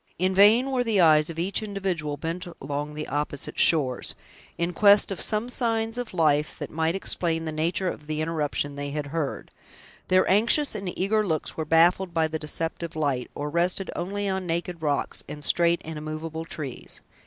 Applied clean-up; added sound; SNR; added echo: neural mask model Resemble Enhance denoiser.